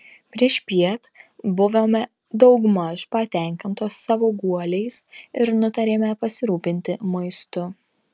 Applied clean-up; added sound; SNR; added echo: none; none; none; none.